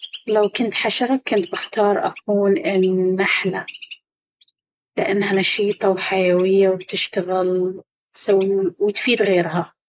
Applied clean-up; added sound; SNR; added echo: neural mask model Resemble Enhance denoiser.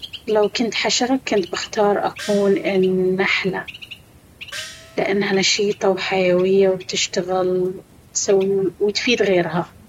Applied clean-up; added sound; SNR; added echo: none; Bird + Gong; 20 dB; none.